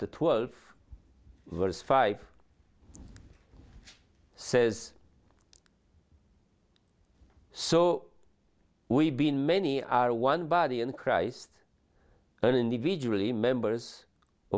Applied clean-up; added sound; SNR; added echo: none; none; none; none.